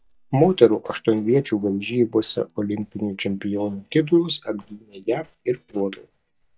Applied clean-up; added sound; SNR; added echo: neural mask model DeepFilterNet 3.